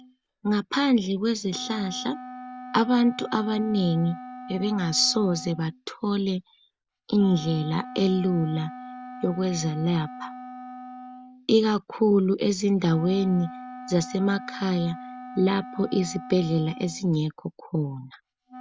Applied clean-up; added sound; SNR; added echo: none; Wind instrument, woodwind instrument; 15 dB; none.